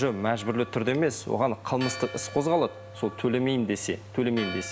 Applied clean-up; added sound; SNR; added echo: none; Church bell; 15 dB; none.